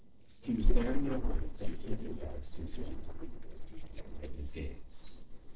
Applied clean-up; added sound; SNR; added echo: neural separator model SepFormer DNS4.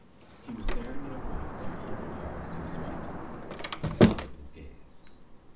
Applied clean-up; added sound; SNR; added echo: none; Sliding door; -5 dB; reverberation time 0.3 s.